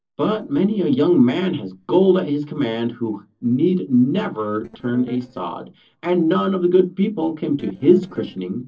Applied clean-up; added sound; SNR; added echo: neural separator model SepFormer DNS4.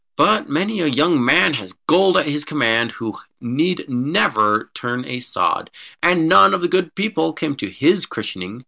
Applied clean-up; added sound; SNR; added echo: none; none; none; none.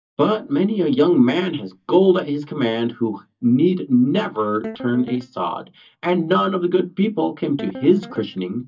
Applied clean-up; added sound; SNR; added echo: neural mask model DeepFilterNet 3.